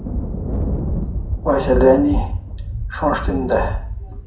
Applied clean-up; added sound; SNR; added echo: none; Thunder; 2 dB; reverberation time 0.6 s.